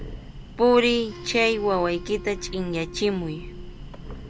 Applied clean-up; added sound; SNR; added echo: none; Breathing + Wind instrument, woodwind instrument; 12 dB; none.